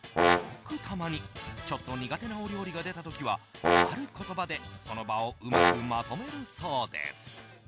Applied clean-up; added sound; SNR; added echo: none; Brass instrument; -5 dB; none.